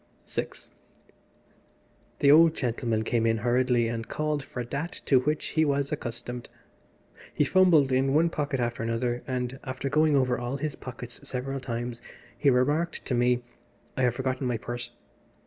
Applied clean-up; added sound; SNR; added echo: none; none; none; none.